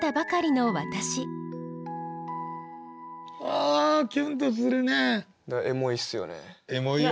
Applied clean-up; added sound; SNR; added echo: none; none; none; none.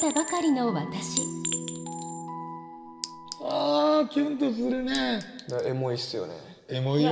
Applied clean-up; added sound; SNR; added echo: none; Chink, clink; 11 dB; reverberation time 1.9 s.